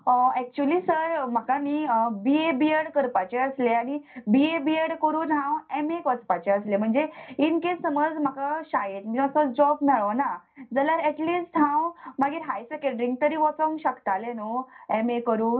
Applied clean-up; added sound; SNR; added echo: none; none; none; reverberation time 0.3 s.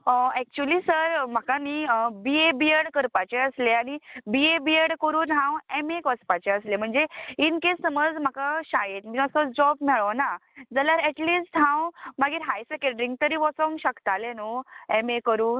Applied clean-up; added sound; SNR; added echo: none; none; none; none.